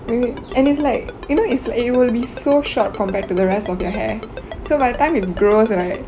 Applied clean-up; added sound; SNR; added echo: none; Ringtone; 17 dB; none.